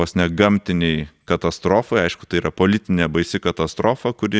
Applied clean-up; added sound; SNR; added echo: none; none; none; none.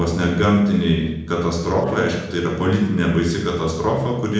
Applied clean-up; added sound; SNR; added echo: neural separator model SepFormer DNS4.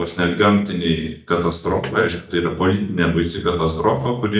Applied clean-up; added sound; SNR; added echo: neural mask model DeepFilterNet 3.